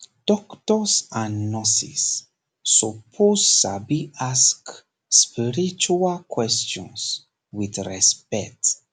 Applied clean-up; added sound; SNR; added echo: none; none; none; none.